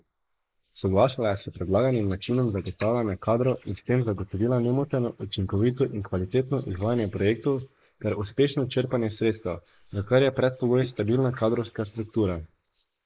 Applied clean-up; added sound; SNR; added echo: neural mask model Resemble Enhance denoiser.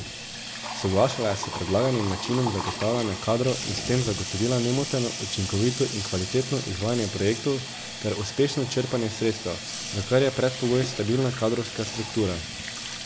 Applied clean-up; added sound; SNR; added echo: none; Sink (filling or washing) / Water tap, faucet; 8 dB; none.